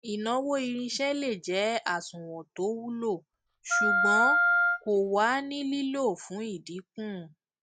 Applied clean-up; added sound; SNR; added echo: none; Wind instrument, woodwind instrument; -5 dB; none.